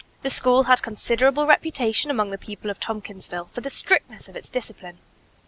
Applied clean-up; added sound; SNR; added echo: none; none; none; none.